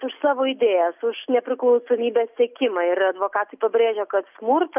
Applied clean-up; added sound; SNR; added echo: none; none; none; none.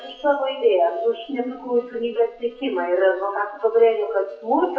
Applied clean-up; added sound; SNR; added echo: classical method WPE with log-MMSE.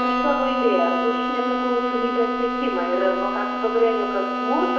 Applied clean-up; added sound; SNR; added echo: none; Bowed string instrument; 0 dB; reverberation time 1.0 s.